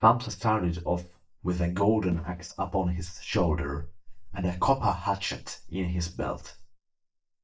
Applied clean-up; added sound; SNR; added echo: neural mask model DeepFilterNet 3.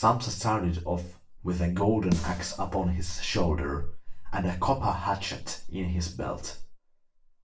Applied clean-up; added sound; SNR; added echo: none; Snare drum; 12 dB; reverberation time 0.3 s.